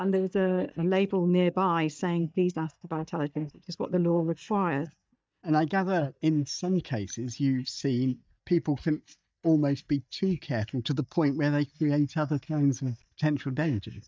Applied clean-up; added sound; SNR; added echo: neural mask model DeepFilterNet 3.